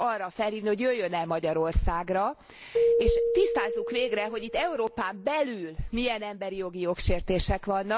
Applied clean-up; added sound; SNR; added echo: none; Keyboard (musical); 5 dB; none.